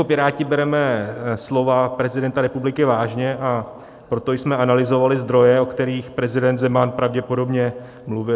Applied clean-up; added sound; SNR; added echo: none; none; none; none.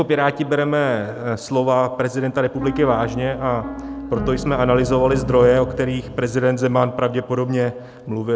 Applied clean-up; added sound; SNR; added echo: none; Piano; 9 dB; none.